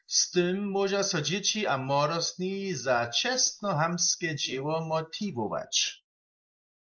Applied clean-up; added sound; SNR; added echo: neural mask model Resemble Enhance denoiser.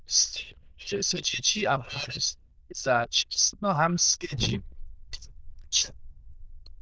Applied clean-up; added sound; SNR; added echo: neural diffusion model UNIVERSE++.